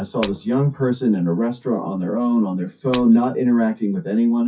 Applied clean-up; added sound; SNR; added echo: classical method WPE with log-MMSE.